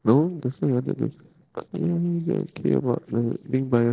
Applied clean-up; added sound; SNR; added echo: neural separator model SepFormer DNS4.